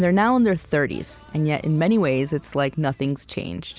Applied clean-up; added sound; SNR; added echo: none; none; none; none.